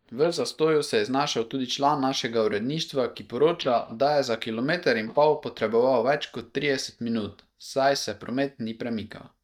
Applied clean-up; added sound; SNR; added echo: neural mask model DeepFilterNet 3.